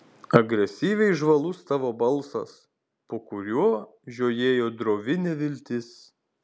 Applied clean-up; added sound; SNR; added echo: none; none; none; none.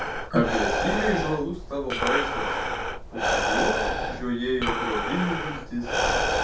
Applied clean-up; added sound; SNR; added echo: none; Breathing; -2 dB; reverberation time 0.3 s.